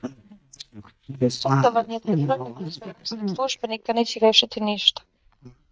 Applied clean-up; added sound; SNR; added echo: neural mask model DeepFilterNet 3.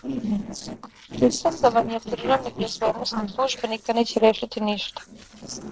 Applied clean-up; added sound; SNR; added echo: neural separator model SepFormer DNS4.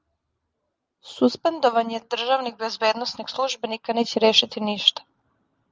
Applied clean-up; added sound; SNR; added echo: none; none; none; none.